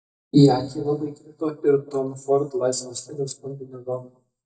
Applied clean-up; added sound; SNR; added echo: neural mask model DeepFilterNet 3.